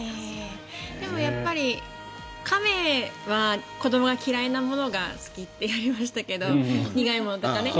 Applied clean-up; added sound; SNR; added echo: none; none; none; none.